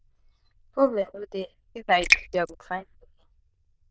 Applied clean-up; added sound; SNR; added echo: neural diffusion model UNIVERSE++.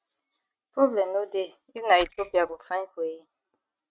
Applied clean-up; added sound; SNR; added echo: neural mask model RNNoise.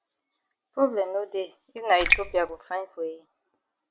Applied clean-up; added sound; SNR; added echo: none; Raindrop; -4 dB; none.